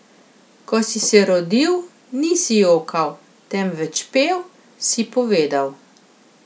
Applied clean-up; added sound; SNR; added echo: none; none; none; none.